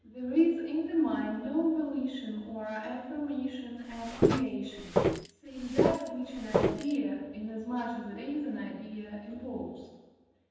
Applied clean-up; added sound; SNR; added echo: none; Walk, footsteps; -3 dB; reverberation time 1.1 s.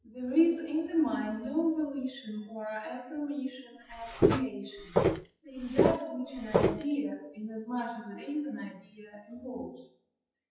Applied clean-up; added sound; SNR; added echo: classical method WPE with log-MMSE.